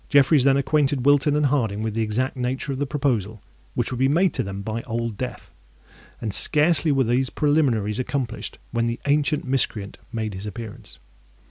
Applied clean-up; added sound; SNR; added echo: none; none; none; none.